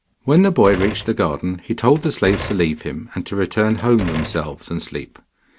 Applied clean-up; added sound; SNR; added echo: none; Door; 13 dB; none.